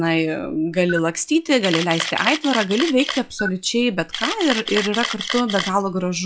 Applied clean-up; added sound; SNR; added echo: classical method log-MMSE.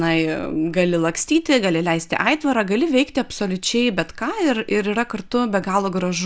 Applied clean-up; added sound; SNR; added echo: none; none; none; none.